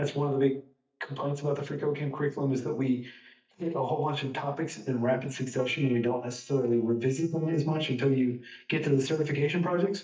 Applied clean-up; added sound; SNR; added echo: neural mask model DeepFilterNet 3.